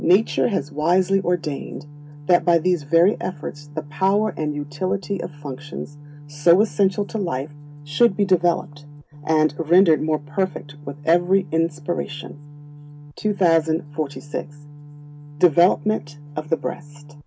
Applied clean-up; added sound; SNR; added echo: none; Organ; 17 dB; reverberation time 0.3 s.